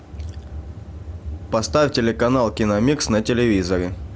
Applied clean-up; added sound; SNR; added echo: none; none; none; none.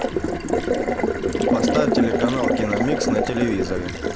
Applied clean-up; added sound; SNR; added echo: none; Water tap, faucet; -5 dB; none.